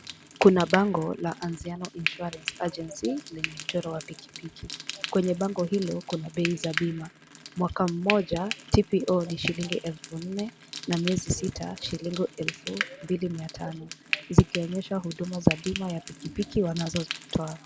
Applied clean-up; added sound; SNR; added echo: none; Frying (food); 10 dB; none.